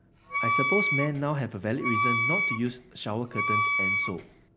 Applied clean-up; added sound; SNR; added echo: none; Wind instrument, woodwind instrument; -3 dB; none.